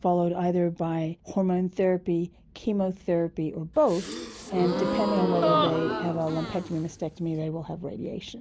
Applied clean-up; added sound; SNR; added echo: none; Gasp; 2 dB; none.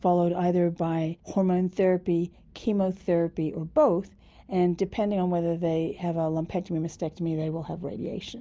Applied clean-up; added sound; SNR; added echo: none; none; none; none.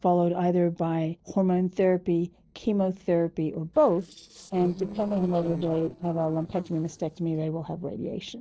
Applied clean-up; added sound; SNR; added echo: neural separator model SepFormer DNS4.